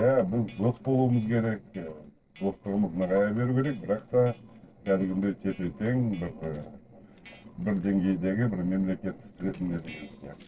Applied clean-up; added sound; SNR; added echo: neural separator model SepFormer DNS4.